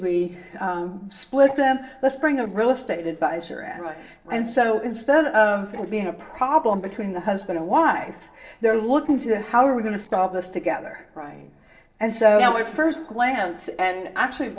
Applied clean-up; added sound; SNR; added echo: neural separator model SepFormer DNS4.